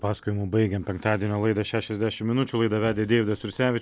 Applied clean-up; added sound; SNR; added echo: none; none; none; none.